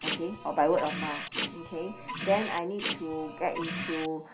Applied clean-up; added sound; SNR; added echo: none; Printer; 5 dB; reverberation time 0.3 s.